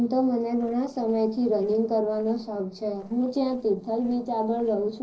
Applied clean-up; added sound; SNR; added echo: neural separator model SepFormer DNS4.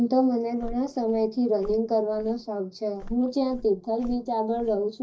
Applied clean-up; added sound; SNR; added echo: neural mask model DeepFilterNet 3.